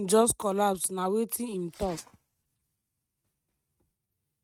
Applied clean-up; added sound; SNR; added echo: neural mask model RNNoise.